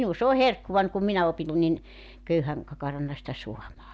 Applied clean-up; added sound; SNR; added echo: none; none; none; none.